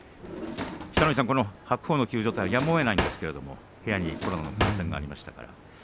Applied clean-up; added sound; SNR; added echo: none; Drawer open or close; 4 dB; none.